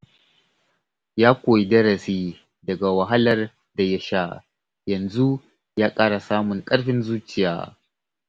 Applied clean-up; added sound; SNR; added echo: none; none; none; none.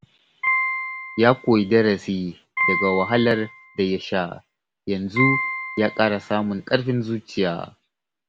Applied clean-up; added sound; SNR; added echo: none; Piano; 5 dB; none.